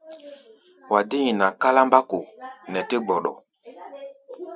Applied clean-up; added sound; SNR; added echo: none; none; none; none.